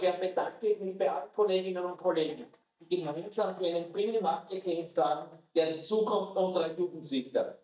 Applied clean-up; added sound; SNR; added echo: neural mask model DeepFilterNet 3.